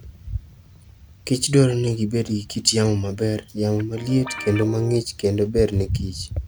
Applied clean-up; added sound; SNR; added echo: none; Guitar; 13 dB; none.